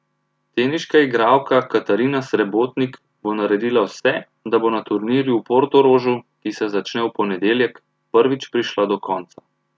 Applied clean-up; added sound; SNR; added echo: none; none; none; none.